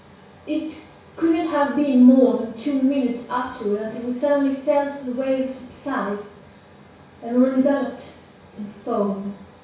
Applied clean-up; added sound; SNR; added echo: none; none; none; reverberation time 0.6 s.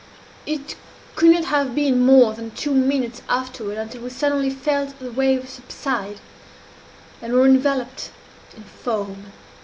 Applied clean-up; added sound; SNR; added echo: none; none; none; none.